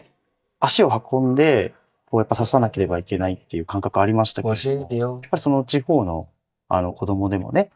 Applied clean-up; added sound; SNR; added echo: neural mask model DeepFilterNet 3.